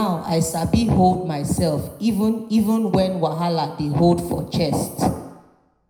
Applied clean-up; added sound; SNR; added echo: none; none; none; reverberation time 0.7 s.